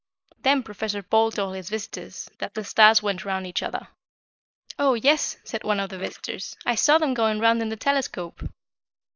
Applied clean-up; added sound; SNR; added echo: neural mask model Resemble Enhance denoiser.